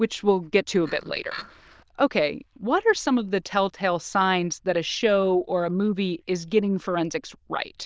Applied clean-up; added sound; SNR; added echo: neural diffusion model UNIVERSE++.